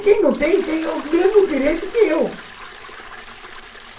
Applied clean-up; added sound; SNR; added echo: none; Toilet flush; 17 dB; reverberation time 0.3 s.